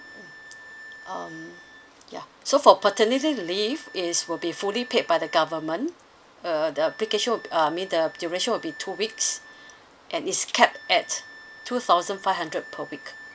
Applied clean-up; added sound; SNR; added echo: none; Wind instrument, woodwind instrument; 20 dB; none.